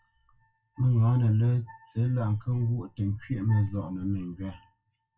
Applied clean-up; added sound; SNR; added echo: classical method WPE with log-MMSE.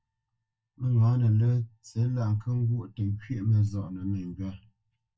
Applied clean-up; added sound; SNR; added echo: neural mask model DeepFilterNet 3.